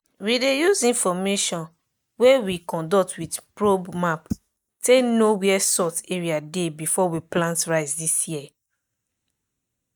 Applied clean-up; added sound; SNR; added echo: neural mask model DeepFilterNet 3.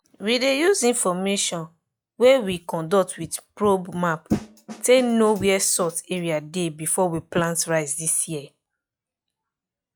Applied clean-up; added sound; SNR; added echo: classical method log-MMSE.